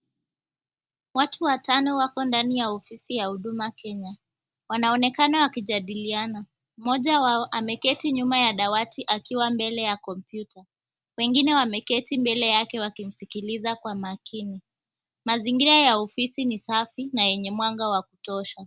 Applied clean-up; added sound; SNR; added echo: none; none; none; none.